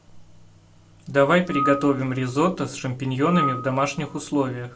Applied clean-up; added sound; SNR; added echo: none; Screech / Glass; 8 dB; none.